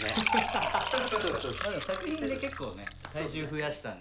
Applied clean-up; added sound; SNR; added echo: none; Fill (with liquid) / Trickle, dribble; 1 dB; none.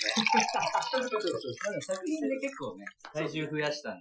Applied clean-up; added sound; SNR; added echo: classical method Wiener filter.